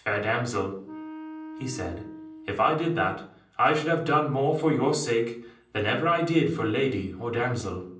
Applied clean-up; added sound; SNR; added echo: none; Wind instrument, woodwind instrument; 14 dB; reverberation time 0.6 s.